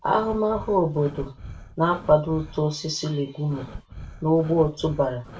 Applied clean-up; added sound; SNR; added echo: none; Breathing; 16 dB; reverberation time 0.2 s.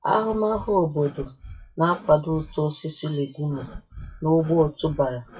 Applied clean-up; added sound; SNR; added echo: classical method WPE with log-MMSE.